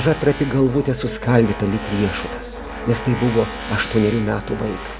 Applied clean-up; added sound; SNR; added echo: none; Tools; 11 dB; none.